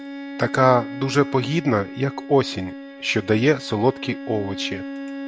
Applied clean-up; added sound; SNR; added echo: none; Bowed string instrument; 11 dB; none.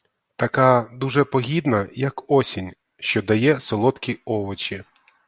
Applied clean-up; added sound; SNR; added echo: none; none; none; none.